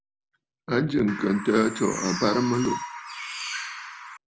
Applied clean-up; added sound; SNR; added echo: none; Bird; 8 dB; none.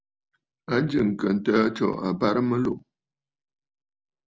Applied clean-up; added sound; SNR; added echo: none; none; none; none.